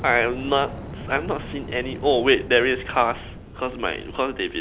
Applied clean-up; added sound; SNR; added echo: none; Fire; 13 dB; none.